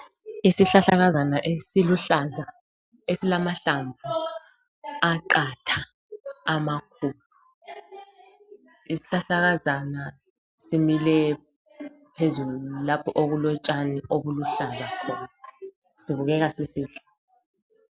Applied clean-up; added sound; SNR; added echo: none; none; none; none.